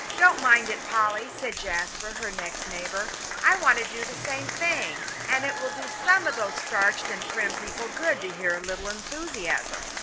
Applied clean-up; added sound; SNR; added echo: none; Applause / Crowd; 7 dB; none.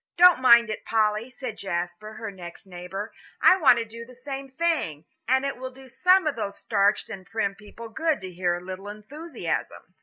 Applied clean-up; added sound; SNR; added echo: none; none; none; none.